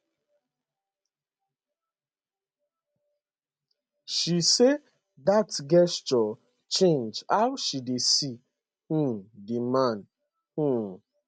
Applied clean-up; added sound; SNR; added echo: none; none; none; none.